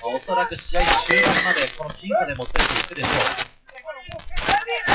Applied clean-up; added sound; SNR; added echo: classical method WPE with log-MMSE.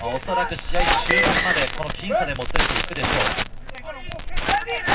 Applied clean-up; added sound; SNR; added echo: none; Crackle; -1 dB; reverberation time 0.4 s.